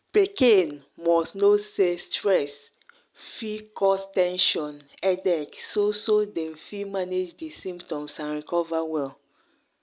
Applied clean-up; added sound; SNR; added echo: none; none; none; none.